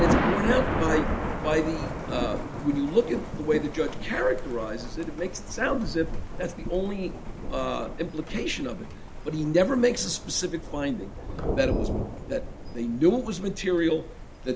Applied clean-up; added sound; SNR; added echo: none; Thunder; 3 dB; none.